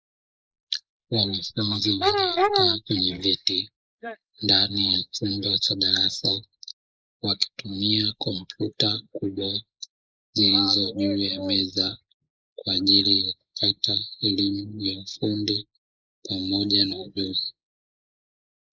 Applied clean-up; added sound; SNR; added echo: neural mask model Resemble Enhance denoiser.